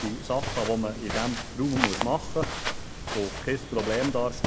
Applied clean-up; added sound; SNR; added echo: none; Walk, footsteps; 3 dB; none.